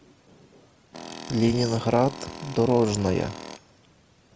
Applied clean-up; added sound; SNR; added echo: none; Tools; 13 dB; none.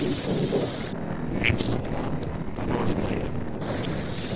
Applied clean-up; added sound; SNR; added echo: neural separator model SepFormer DNS4.